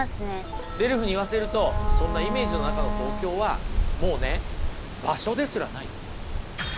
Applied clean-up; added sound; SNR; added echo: none; Wind instrument, woodwind instrument + Wind; -2 dB; none.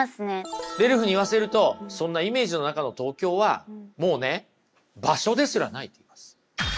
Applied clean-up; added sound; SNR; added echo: none; none; none; none.